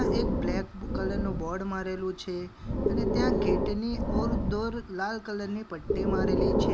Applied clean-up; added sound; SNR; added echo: none; Breathing; -3 dB; none.